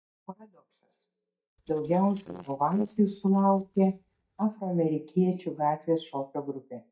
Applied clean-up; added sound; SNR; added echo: neural mask model DeepFilterNet 3.